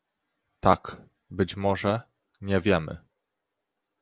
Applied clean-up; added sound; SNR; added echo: none; none; none; none.